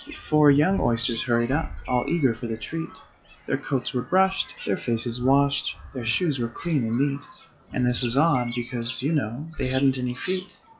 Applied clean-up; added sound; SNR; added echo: classical method log-MMSE.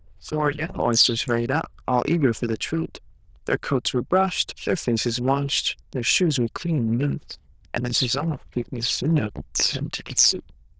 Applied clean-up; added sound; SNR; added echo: neural diffusion model UNIVERSE++.